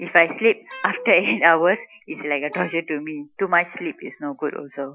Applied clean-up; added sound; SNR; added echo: classical method Wiener filter.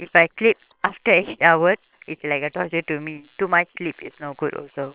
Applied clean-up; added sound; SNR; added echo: neural separator model SepFormer WHAM!.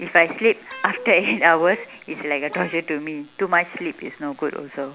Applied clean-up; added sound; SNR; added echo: none; Guitar; 17 dB; none.